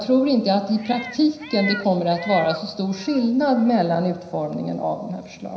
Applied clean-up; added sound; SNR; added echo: none; Meow; 14 dB; reverberation time 0.9 s.